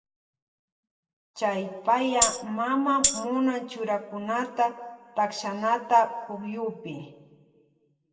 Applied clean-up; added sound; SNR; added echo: none; Tambourine; -4 dB; reverberation time 1.3 s.